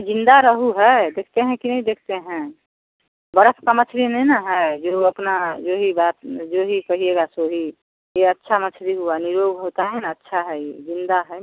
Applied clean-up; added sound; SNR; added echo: none; none; none; none.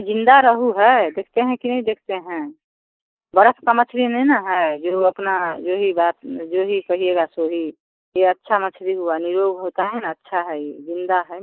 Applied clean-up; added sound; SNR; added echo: neural mask model Resemble Enhance denoiser.